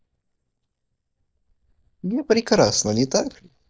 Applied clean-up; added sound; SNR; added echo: neural mask model DeepFilterNet 3.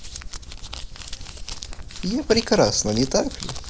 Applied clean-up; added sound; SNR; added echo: none; Crumpling, crinkling; 8 dB; none.